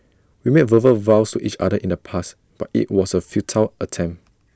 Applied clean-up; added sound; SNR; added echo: none; none; none; none.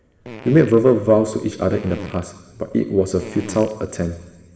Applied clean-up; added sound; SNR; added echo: none; Fart; 18 dB; reverberation time 1.7 s.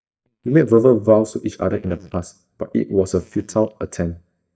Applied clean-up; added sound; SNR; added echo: neural mask model DeepFilterNet 3.